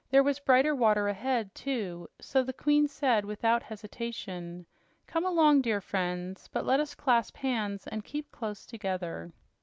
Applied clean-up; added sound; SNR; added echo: none; none; none; none.